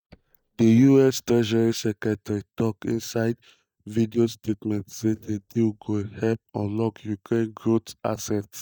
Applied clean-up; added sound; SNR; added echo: neural mask model DeepFilterNet 3.